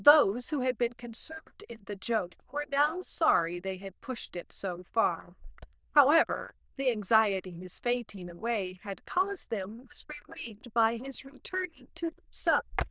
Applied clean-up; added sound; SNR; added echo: neural diffusion model UNIVERSE++.